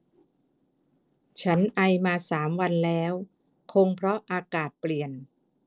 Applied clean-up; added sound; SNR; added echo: neural separator model SepFormer DNS4.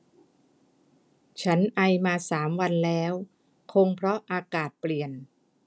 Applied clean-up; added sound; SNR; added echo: none; none; none; none.